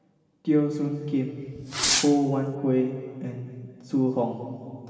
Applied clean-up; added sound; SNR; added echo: none; Fireworks; 2 dB; reverberation time 2.4 s.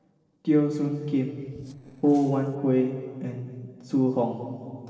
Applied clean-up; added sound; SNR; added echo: neural separator model SepFormer DNS4.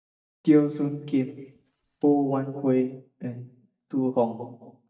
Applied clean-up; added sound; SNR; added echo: neural mask model DeepFilterNet 3.